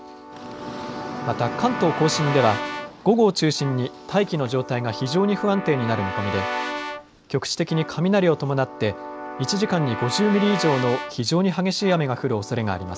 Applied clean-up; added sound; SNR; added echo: none; Keyboard (musical) / Brass instrument; 9 dB; none.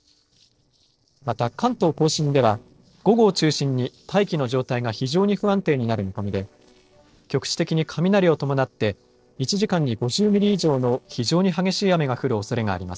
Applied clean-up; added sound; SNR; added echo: neural separator model SepFormer DNS4.